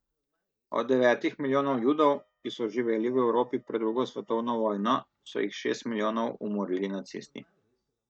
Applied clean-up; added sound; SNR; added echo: neural mask model DeepFilterNet 3.